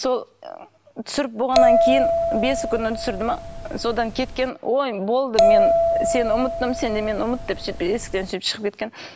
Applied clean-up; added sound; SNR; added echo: none; Bell; -3 dB; none.